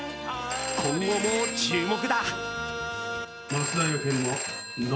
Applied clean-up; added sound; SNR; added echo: none; Telephone; 6 dB; none.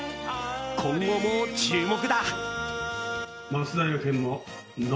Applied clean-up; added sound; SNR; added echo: none; none; none; none.